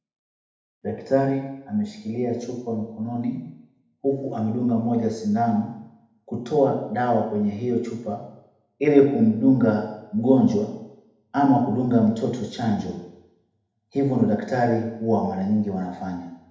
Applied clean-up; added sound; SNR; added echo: none; none; none; reverberation time 0.8 s.